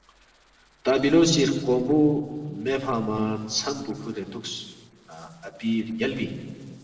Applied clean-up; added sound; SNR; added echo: neural separator model SepFormer DNS4.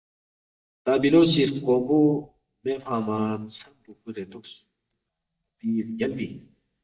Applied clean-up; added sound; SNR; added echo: neural mask model DeepFilterNet 3.